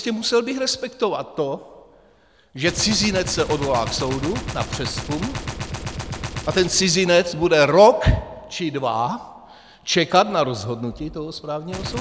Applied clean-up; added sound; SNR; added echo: none; Gunshot, gunfire; 12 dB; none.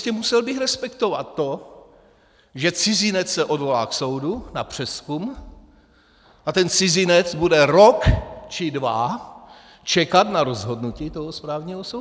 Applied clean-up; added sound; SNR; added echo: none; none; none; none.